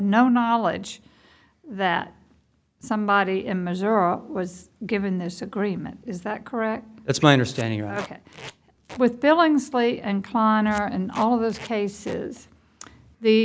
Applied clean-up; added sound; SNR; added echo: none; Packing tape, duct tape; 19 dB; none.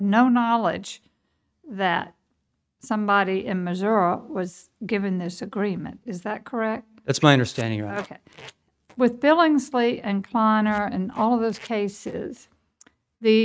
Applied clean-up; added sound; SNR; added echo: neural mask model RNNoise.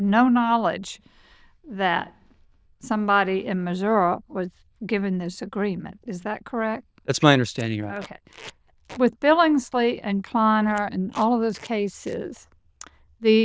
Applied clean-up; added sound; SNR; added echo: neural diffusion model UNIVERSE++.